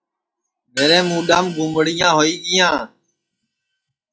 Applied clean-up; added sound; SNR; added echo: classical method log-MMSE.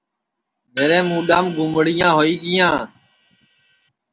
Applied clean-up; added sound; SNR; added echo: none; Hi-hat; 15 dB; none.